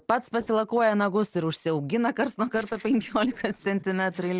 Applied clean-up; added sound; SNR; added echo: neural separator model SepFormer DNS4.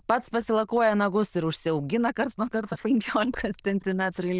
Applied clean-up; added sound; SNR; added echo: neural diffusion model UNIVERSE++.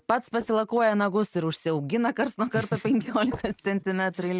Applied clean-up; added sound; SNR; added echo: neural mask model RNNoise.